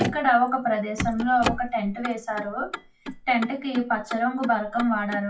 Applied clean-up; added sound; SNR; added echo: classical method WPE with log-MMSE.